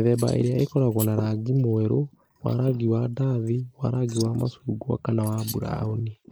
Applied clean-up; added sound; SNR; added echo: neural mask model Resemble Enhance denoiser.